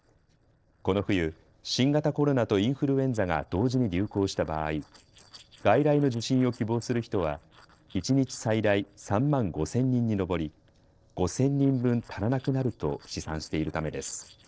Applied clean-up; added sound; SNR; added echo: neural separator model SepFormer DNS4.